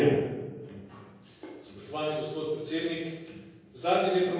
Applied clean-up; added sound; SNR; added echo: none; none; none; reverberation time 1.3 s.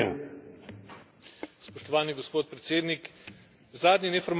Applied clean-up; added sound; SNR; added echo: none; none; none; none.